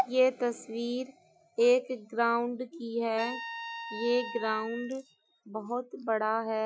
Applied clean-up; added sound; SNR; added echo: classical method Wiener filter.